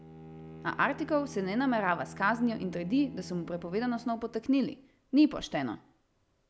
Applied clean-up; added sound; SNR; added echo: none; Bowed string instrument; 17 dB; none.